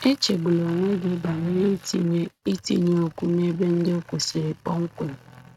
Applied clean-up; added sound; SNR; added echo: neural mask model RNNoise.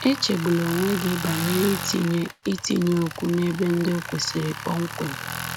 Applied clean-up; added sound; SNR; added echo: none; Tools; 9 dB; none.